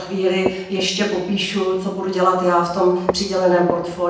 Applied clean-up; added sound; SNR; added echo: none; Walk, footsteps; 12 dB; reverberation time 0.9 s.